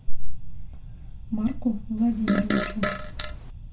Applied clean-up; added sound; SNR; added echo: none; Fart; 8 dB; reverberation time 0.2 s.